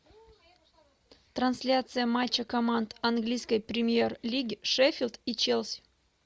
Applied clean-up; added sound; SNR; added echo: none; none; none; none.